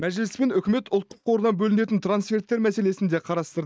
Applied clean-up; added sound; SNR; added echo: neural mask model DeepFilterNet 3.